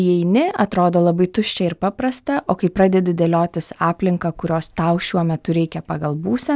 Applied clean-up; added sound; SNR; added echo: none; none; none; none.